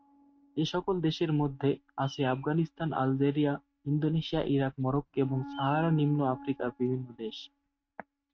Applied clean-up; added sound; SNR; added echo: neural mask model RNNoise.